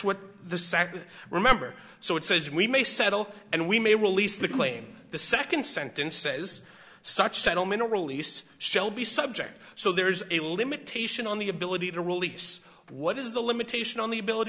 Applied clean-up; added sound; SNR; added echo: none; none; none; none.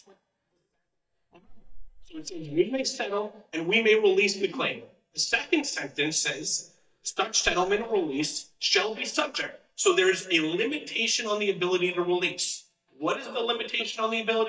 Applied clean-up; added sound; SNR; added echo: neural mask model DeepFilterNet 3.